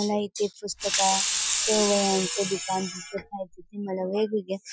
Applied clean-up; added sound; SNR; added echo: classical method Wiener filter.